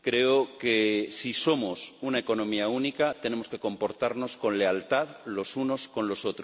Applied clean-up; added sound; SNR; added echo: none; none; none; none.